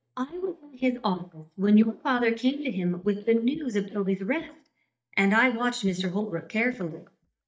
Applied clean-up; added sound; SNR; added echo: neural mask model DeepFilterNet 3.